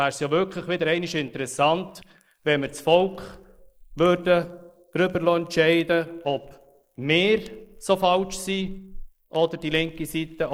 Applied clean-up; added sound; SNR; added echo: neural mask model Resemble Enhance denoiser.